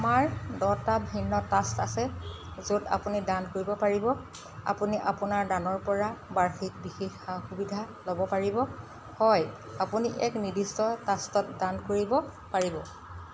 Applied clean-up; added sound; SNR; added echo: none; none; none; none.